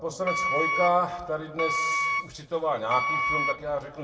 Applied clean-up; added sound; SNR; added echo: none; Wind instrument, woodwind instrument; 0 dB; reverberation time 1.0 s.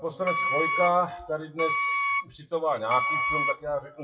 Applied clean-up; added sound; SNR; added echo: classical method WPE with log-MMSE.